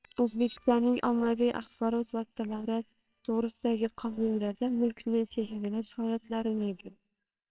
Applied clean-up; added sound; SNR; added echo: neural separator model SepFormer WHAMR!.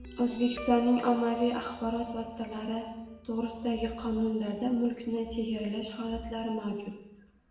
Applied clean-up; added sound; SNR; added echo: none; Guitar; 18 dB; reverberation time 1.0 s.